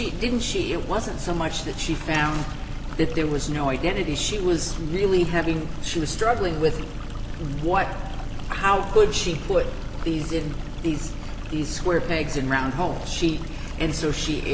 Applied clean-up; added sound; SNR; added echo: none; Stream; 13 dB; none.